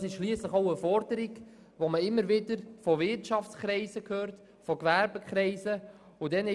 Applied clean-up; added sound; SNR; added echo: none; none; none; none.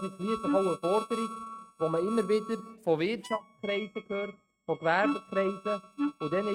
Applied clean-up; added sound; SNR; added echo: neural mask model RNNoise.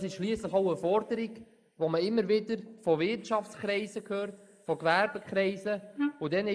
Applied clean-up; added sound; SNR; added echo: neural mask model Resemble Enhance denoiser.